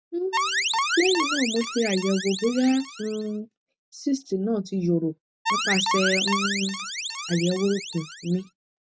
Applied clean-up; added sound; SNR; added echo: none; Alarm; 2 dB; none.